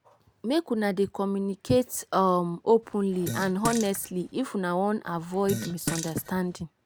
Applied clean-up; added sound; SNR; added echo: none; Fart; 9 dB; none.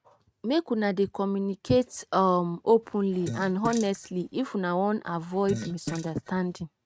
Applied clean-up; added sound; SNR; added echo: neural mask model RNNoise.